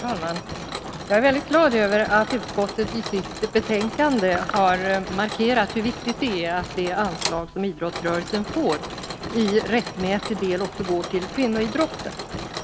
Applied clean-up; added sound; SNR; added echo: none; Mechanisms; 9 dB; none.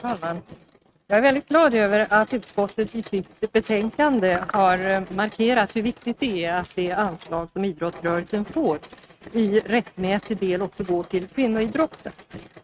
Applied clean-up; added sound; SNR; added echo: neural mask model RNNoise.